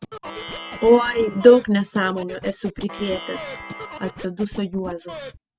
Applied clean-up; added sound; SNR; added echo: none; Scratching (performance technique) + Plucked string instrument; 14 dB; none.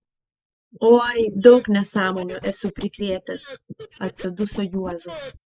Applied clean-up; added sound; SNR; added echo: neural mask model Resemble Enhance denoiser.